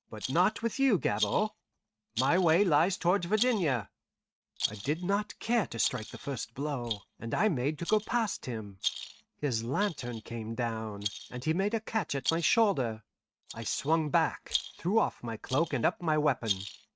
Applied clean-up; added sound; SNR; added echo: neural mask model RNNoise.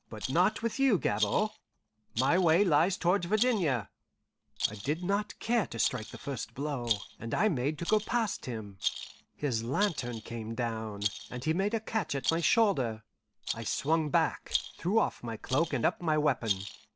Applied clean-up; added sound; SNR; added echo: none; Rattle; 11 dB; none.